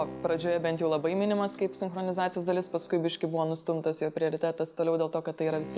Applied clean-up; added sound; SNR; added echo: none; Bowed string instrument; 18 dB; none.